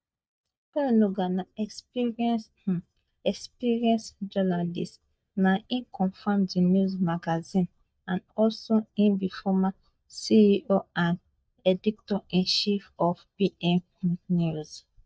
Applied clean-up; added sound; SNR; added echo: neural mask model DeepFilterNet 3.